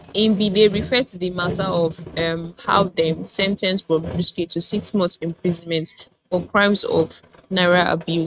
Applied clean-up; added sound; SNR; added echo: neural mask model RNNoise.